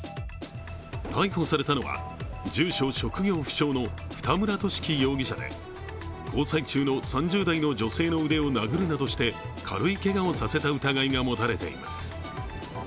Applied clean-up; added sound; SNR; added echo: none; Explosion; 13 dB; none.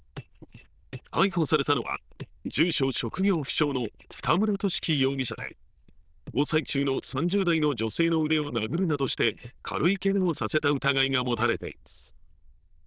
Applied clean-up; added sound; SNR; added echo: neural diffusion model UNIVERSE++.